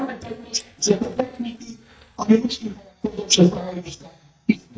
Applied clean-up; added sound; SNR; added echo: neural mask model DeepFilterNet 3.